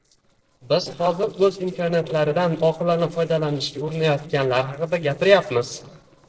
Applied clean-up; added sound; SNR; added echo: neural separator model SepFormer DNS4.